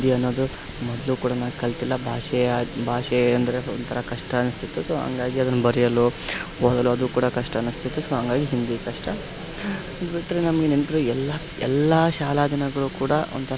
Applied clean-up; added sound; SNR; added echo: none; Water tap, faucet; 13 dB; none.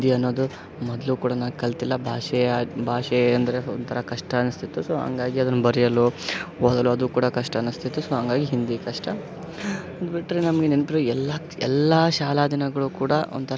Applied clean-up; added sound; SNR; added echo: none; none; none; none.